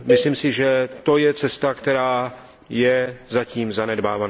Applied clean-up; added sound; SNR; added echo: none; Cowbell; 4 dB; none.